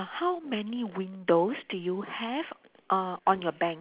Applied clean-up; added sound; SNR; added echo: none; none; none; none.